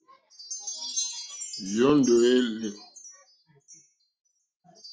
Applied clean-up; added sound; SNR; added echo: classical method log-MMSE.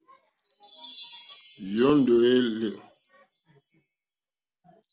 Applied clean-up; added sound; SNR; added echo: none; Wind chime; 11 dB; none.